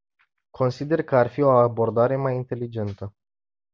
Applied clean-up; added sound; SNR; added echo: none; none; none; none.